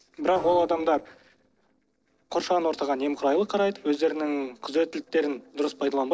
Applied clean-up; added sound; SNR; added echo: neural separator model SepFormer DNS4.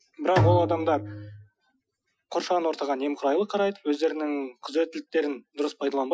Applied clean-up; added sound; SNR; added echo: classical method Wiener filter.